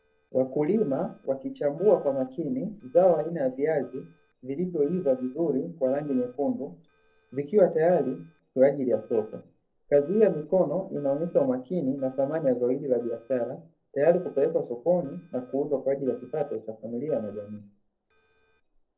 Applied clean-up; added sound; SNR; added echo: neural separator model SepFormer DNS4.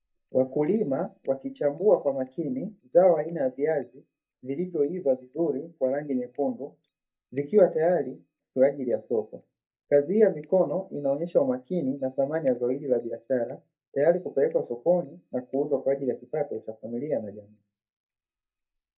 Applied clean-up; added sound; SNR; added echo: neural mask model DeepFilterNet 3.